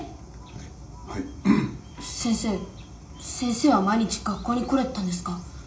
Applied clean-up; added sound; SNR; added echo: none; none; none; reverberation time 0.4 s.